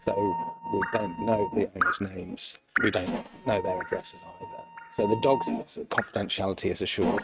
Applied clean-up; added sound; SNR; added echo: neural mask model RNNoise.